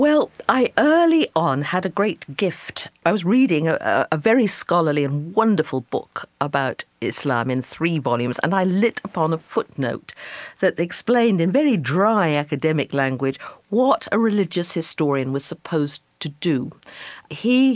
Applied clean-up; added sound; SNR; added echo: none; none; none; none.